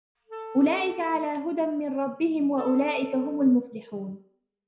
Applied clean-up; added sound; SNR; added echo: none; Wind instrument, woodwind instrument; 14 dB; reverberation time 0.4 s.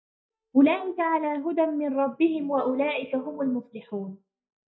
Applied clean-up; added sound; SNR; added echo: neural mask model DeepFilterNet 3.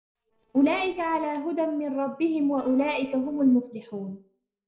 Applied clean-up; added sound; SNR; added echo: neural separator model SepFormer DNS4.